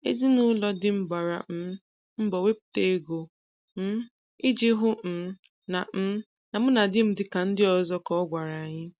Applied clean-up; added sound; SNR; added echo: none; none; none; none.